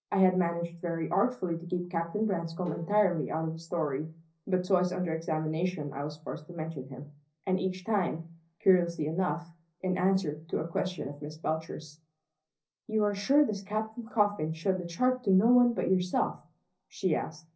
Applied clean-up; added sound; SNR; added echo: none; Bowed string instrument; 17 dB; reverberation time 0.5 s.